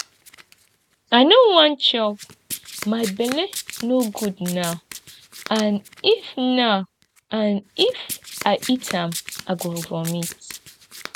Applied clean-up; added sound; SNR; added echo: none; Domestic sounds, home sounds; 15 dB; none.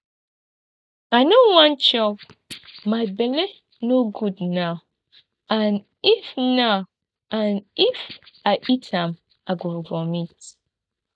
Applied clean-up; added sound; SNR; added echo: neural mask model DeepFilterNet 3.